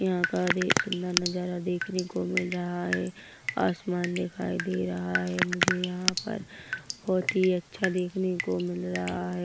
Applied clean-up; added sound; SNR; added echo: none; Drip; 4 dB; none.